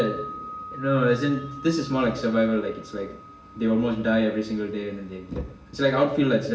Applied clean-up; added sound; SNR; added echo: none; Wind chime; 17 dB; reverberation time 0.8 s.